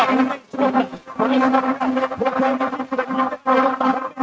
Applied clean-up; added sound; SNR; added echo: neural mask model RNNoise.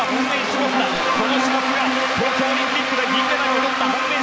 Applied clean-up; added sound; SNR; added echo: none; Bowed string instrument; 2 dB; none.